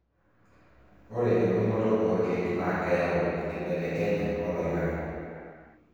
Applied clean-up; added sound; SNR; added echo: none; none; none; reverberation time 2.2 s.